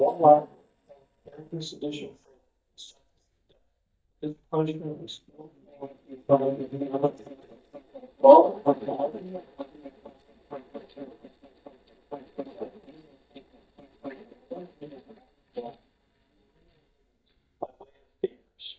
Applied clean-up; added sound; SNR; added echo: neural mask model DeepFilterNet 3.